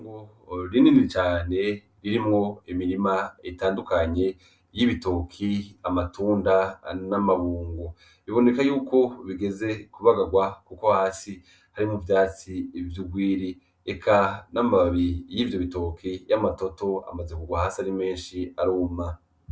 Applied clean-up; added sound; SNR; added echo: none; none; none; none.